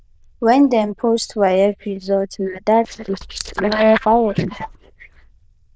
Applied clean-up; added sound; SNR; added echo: neural diffusion model UNIVERSE++.